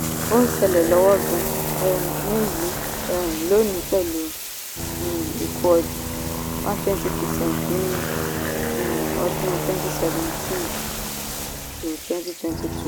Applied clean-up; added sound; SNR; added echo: none; Aircraft + Bathtub (filling or washing); 2 dB; none.